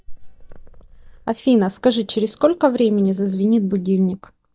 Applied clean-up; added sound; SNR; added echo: neural mask model DeepFilterNet 3.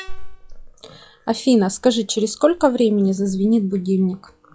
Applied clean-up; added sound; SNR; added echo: classical method log-MMSE.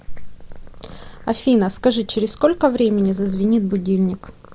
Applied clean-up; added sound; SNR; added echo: none; none; none; none.